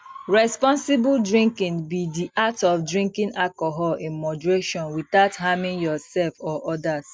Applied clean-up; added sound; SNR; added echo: none; none; none; none.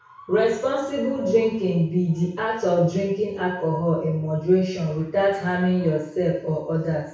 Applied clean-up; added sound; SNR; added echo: none; none; none; reverberation time 0.6 s.